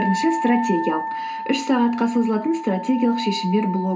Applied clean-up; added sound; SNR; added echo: none; Wind instrument, woodwind instrument; 7 dB; reverberation time 0.2 s.